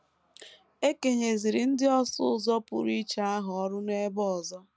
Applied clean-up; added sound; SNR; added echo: none; none; none; none.